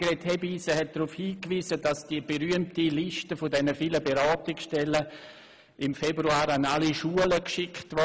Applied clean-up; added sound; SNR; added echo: none; none; none; none.